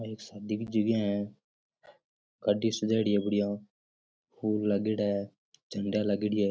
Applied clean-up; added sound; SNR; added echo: none; none; none; none.